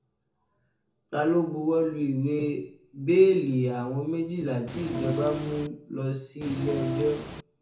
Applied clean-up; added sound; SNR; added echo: none; Train; 5 dB; reverberation time 0.6 s.